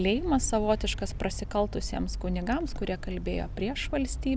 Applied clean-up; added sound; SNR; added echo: none; none; none; none.